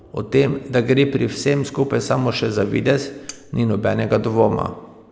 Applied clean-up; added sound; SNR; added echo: none; Cutlery, silverware; 20 dB; none.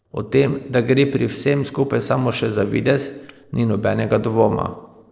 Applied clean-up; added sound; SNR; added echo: neural separator model SepFormer DNS4.